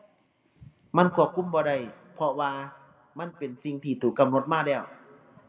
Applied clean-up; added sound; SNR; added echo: none; none; none; reverberation time 0.9 s.